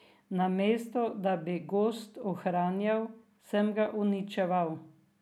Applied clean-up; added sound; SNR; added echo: none; none; none; none.